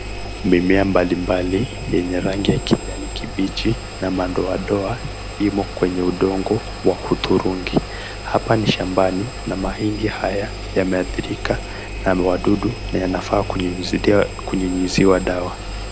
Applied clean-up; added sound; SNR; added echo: none; Engine; 9 dB; none.